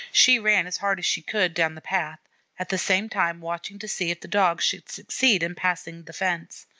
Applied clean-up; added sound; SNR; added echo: none; none; none; none.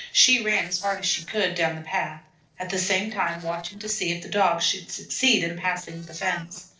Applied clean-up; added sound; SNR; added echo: neural separator model SepFormer DNS4.